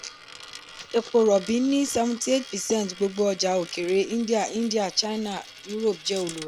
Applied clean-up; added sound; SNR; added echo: none; Coin (dropping); 18 dB; none.